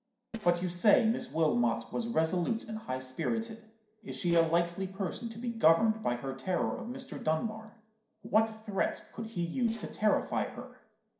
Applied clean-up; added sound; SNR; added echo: neural separator model SepFormer DNS4.